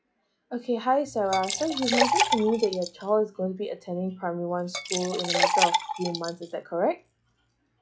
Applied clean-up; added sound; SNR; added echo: classical method log-MMSE.